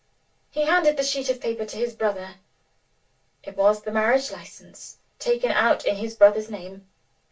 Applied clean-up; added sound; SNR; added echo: none; none; none; reverberation time 0.2 s.